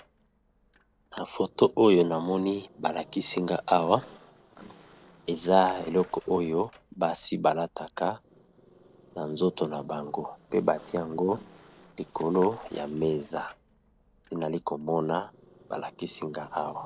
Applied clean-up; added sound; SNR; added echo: neural separator model SepFormer DNS4.